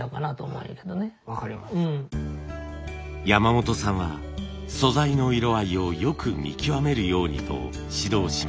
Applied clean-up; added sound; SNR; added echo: none; none; none; none.